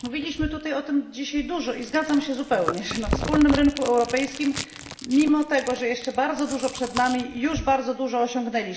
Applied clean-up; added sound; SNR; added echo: none; Chewing, mastication; 10 dB; reverberation time 0.9 s.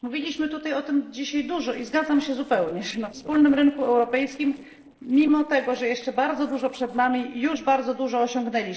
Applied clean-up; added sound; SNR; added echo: neural separator model SepFormer DNS4.